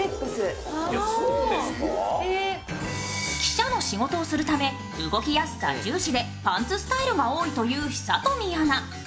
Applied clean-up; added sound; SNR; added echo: none; none; none; none.